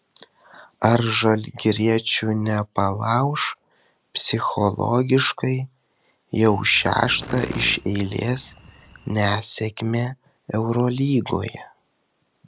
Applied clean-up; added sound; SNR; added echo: none; Insect; 14 dB; none.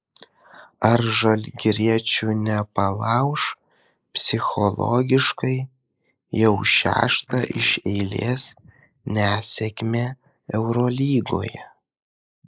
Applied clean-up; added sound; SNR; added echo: neural mask model Resemble Enhance denoiser.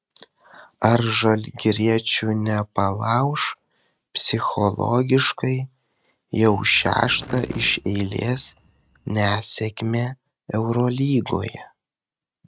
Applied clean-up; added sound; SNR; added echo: neural mask model RNNoise.